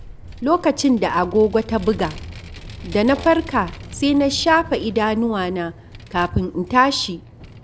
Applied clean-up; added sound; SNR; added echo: none; Brass instrument + Vehicle; 16 dB; none.